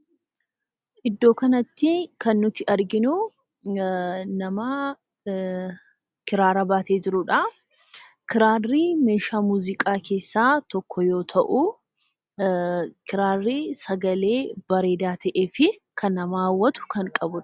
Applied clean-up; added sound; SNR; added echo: none; none; none; none.